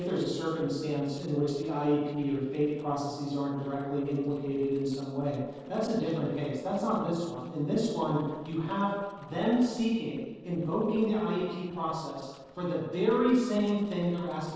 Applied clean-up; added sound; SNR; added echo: neural separator model SepFormer DNS4.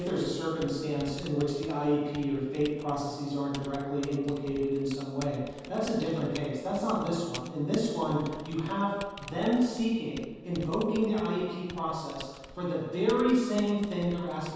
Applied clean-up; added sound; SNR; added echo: none; Typing; 18 dB; reverberation time 1.2 s.